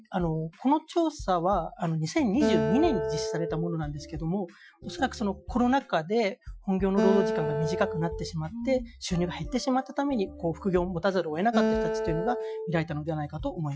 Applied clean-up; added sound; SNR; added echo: classical method Wiener filter.